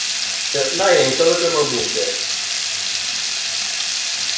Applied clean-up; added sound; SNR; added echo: none; Water tap, faucet / Liquid; 0 dB; reverberation time 0.7 s.